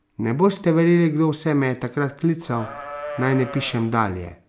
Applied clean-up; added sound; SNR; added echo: none; Livestock, farm animals, working animals; 12 dB; none.